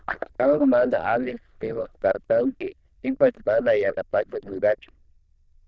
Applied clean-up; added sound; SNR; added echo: neural diffusion model UNIVERSE++.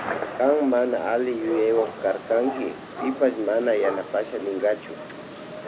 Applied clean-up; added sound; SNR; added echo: none; Gunshot, gunfire; 10 dB; none.